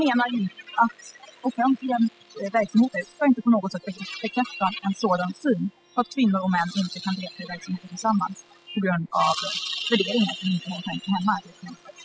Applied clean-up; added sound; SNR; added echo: classical method spectral subtraction.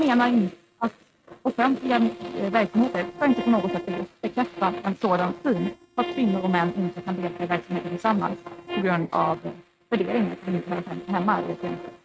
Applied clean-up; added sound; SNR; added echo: neural mask model RNNoise.